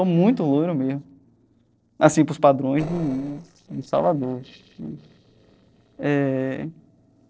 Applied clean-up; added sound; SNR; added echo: neural separator model SepFormer DNS4.